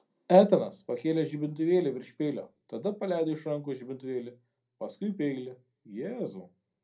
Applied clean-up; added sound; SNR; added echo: none; none; none; reverberation time 0.2 s.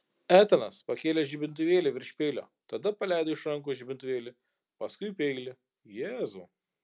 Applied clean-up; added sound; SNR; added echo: none; none; none; none.